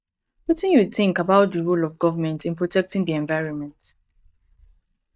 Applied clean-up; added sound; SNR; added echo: neural mask model DeepFilterNet 3.